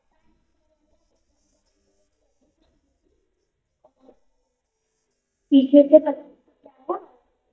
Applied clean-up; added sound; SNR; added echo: neural mask model DeepFilterNet 3.